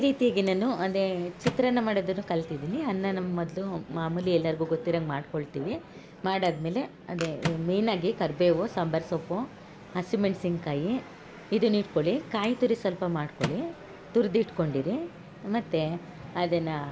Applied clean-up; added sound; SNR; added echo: none; Microwave oven; 16 dB; none.